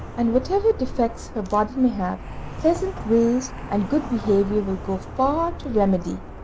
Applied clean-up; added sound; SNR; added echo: none; Traffic noise, roadway noise; 10 dB; none.